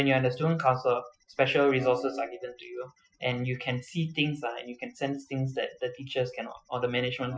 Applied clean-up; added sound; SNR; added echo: classical method Wiener filter.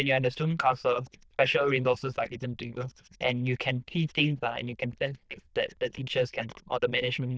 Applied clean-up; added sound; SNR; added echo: neural diffusion model UNIVERSE++.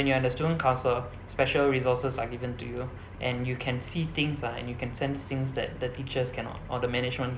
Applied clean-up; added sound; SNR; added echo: none; none; none; none.